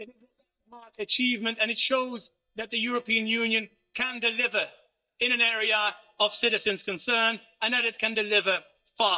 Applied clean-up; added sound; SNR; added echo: neural mask model DeepFilterNet 3.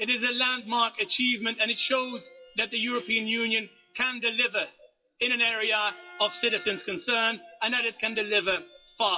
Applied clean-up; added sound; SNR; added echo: classical method WPE with log-MMSE.